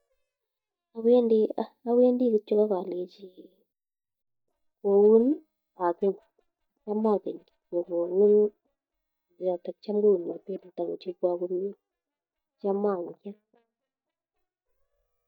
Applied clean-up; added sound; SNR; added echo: neural mask model DeepFilterNet 3.